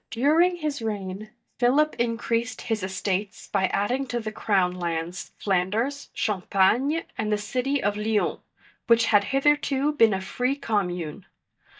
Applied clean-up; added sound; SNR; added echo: neural mask model DeepFilterNet 3.